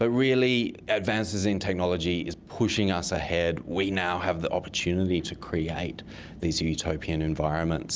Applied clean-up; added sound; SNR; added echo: none; none; none; none.